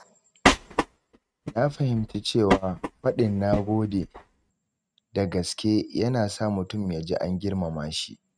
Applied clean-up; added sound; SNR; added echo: neural mask model RNNoise.